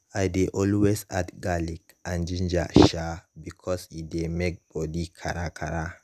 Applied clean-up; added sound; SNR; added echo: none; none; none; none.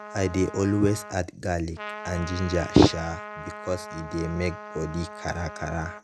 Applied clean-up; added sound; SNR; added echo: none; Trumpet; 13 dB; none.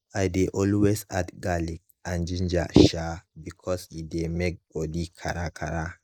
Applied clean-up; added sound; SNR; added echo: neural mask model Resemble Enhance denoiser.